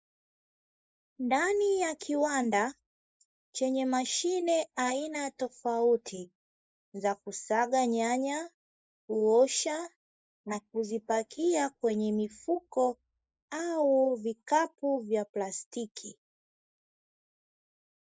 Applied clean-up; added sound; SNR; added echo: neural mask model Resemble Enhance denoiser.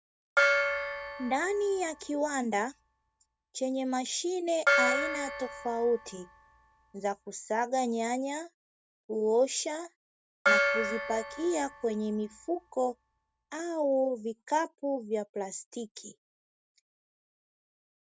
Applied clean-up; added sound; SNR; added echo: none; Gong; 0 dB; none.